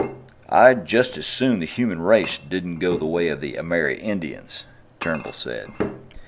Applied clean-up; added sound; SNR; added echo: none; Chink, clink; 14 dB; none.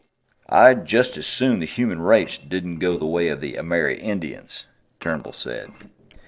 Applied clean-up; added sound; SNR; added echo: neural separator model SepFormer DNS4.